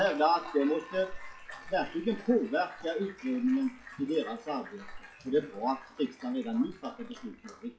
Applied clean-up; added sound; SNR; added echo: classical method WPE with log-MMSE.